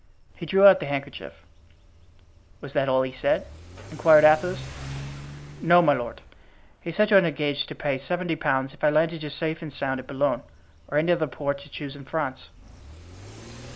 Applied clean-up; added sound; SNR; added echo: none; Accelerating, revving, vroom / Car; 18 dB; none.